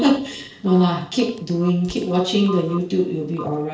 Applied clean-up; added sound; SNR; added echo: neural separator model SepFormer DNS4.